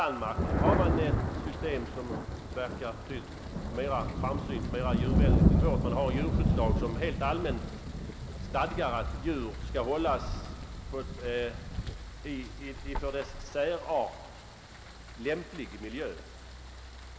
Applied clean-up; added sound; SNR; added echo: none; Thunder; -3 dB; reverberation time 1.6 s.